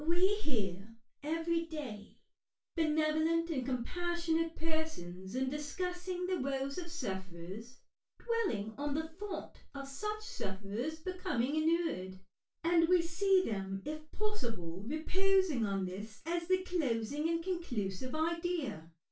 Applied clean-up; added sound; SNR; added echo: none; none; none; reverberation time 0.2 s.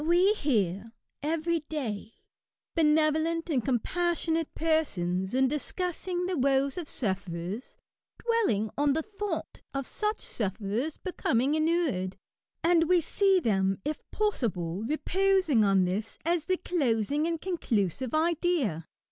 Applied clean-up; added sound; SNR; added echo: none; none; none; none.